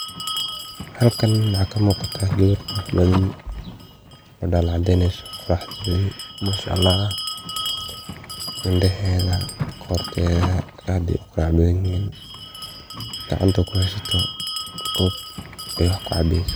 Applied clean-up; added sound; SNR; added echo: none; Bell; 9 dB; none.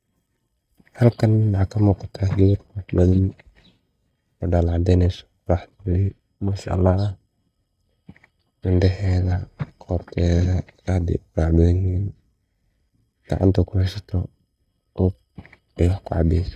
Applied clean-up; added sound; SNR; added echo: neural mask model DeepFilterNet 3.